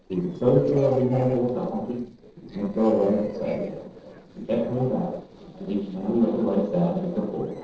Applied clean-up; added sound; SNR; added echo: neural separator model SepFormer DNS4.